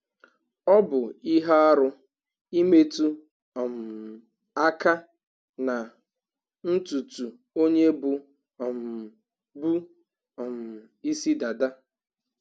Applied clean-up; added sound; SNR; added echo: none; none; none; none.